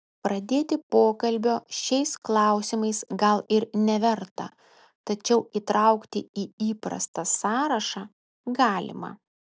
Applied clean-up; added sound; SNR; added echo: none; none; none; none.